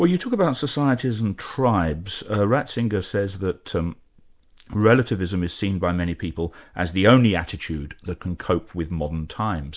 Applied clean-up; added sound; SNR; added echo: none; none; none; none.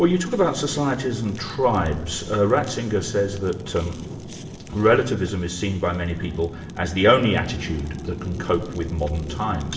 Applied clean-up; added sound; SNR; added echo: none; Fire; 13 dB; reverberation time 0.9 s.